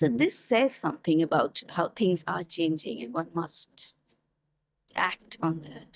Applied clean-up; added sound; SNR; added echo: neural mask model DeepFilterNet 3.